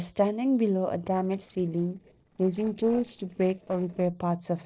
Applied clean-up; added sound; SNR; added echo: neural separator model SepFormer DNS4.